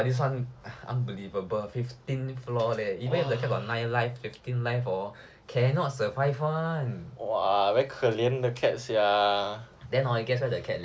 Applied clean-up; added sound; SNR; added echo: none; none; none; none.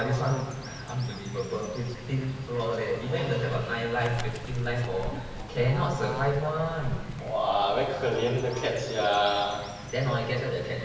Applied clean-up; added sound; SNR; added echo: none; Bird / Fowl; 11 dB; reverberation time 1.1 s.